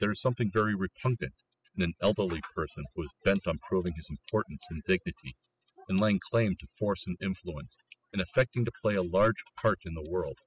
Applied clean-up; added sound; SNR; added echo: classical method spectral subtraction.